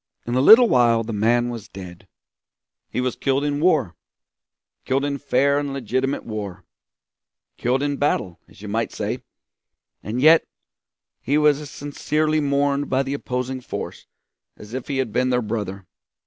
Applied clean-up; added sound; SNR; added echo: none; none; none; none.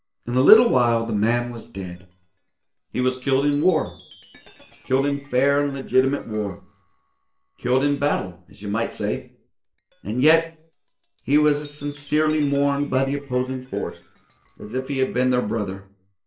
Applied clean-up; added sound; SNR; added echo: neural separator model SepFormer DNS4.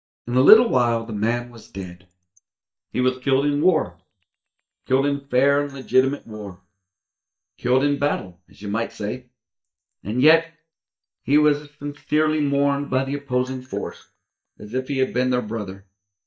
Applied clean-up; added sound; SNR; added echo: neural mask model DeepFilterNet 3.